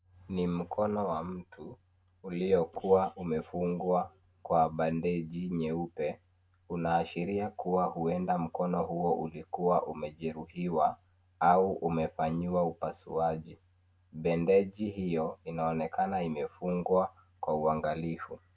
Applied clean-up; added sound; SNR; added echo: none; none; none; none.